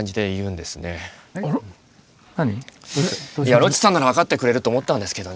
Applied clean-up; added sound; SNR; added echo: none; none; none; none.